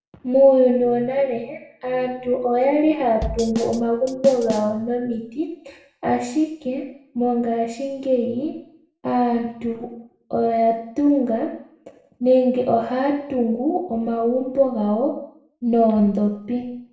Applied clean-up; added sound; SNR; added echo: none; Drum / Drum kit; 10 dB; reverberation time 0.7 s.